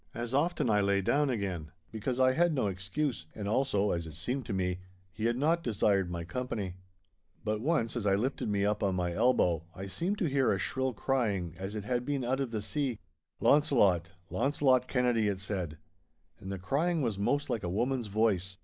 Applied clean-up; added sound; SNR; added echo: neural mask model Resemble Enhance denoiser.